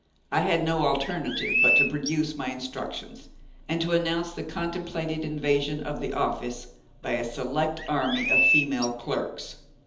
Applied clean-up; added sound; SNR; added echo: none; Chirp, tweet; -3 dB; reverberation time 1.2 s.